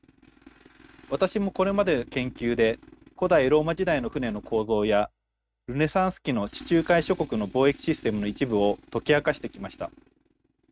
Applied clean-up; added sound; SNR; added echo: neural mask model RNNoise.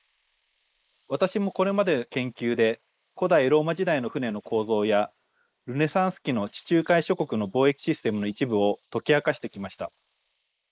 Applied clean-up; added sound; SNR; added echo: neural mask model Resemble Enhance denoiser.